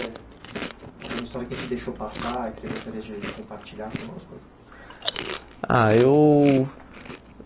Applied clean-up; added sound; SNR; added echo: none; Chewing, mastication; 12 dB; none.